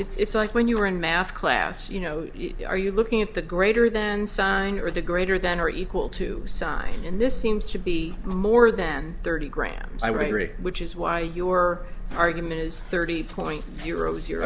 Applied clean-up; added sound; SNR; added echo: none; none; none; none.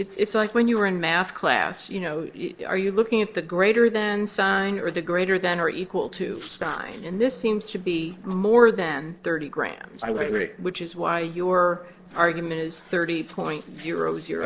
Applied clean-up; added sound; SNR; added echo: neural separator model SepFormer DNS4.